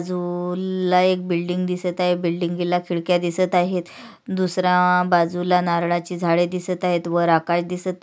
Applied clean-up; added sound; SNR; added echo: none; none; none; none.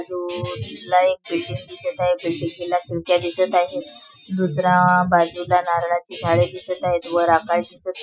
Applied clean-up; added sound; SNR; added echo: classical method Wiener filter.